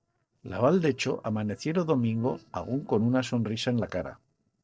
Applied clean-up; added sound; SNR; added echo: neural separator model SepFormer DNS4.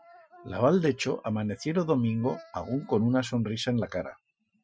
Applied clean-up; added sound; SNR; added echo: classical method Wiener filter.